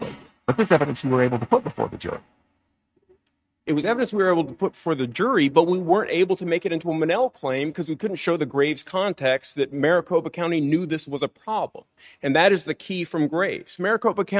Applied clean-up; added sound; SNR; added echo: neural mask model RNNoise.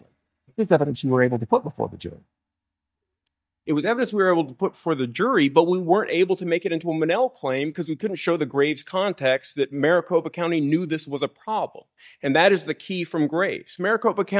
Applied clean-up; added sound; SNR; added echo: neural mask model DeepFilterNet 3.